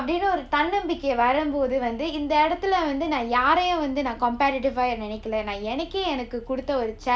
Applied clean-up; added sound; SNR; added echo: none; none; none; none.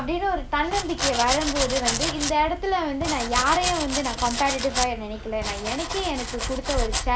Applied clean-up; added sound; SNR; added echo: none; Domestic sounds, home sounds; 3 dB; none.